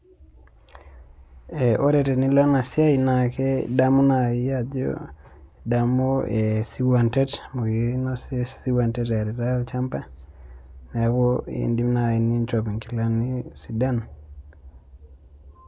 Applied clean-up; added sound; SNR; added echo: none; none; none; none.